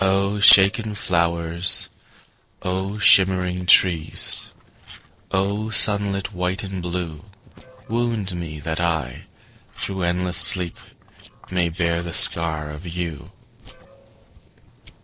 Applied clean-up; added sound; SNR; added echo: neural separator model SepFormer DNS4.